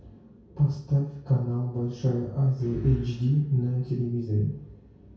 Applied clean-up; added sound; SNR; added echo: none; none; none; reverberation time 0.5 s.